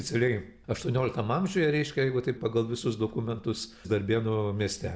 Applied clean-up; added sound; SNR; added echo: none; none; none; none.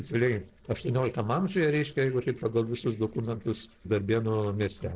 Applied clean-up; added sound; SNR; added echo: neural separator model SepFormer DNS4.